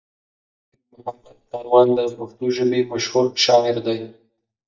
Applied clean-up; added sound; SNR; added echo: neural mask model DeepFilterNet 3.